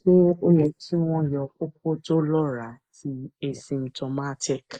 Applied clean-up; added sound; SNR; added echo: neural mask model Resemble Enhance denoiser.